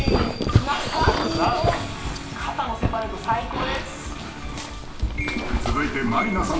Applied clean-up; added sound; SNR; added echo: none; Dog; 1 dB; reverberation time 0.8 s.